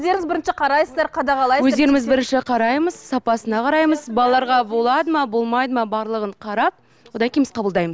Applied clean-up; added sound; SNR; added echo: none; none; none; none.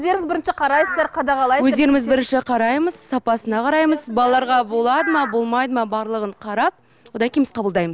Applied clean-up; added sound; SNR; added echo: none; Crow; 13 dB; none.